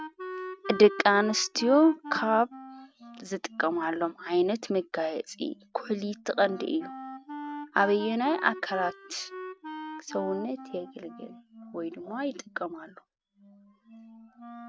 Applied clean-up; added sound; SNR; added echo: neural mask model RNNoise.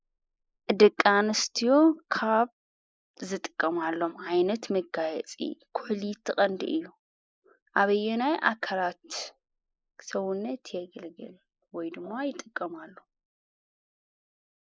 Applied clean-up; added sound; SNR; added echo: neural mask model Resemble Enhance denoiser.